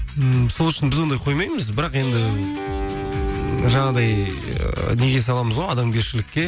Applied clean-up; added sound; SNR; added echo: none; Guitar; 8 dB; none.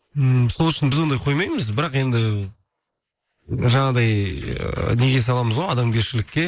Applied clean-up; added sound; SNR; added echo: neural mask model Resemble Enhance denoiser.